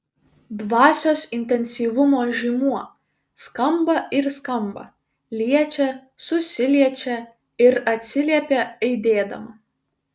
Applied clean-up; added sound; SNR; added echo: none; none; none; none.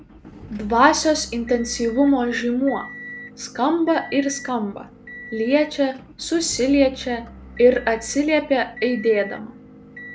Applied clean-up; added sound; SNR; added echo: none; Motor vehicle (road) / Engine; 18 dB; none.